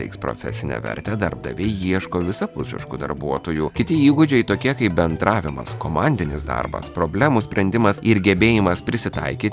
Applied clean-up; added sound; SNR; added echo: none; none; none; none.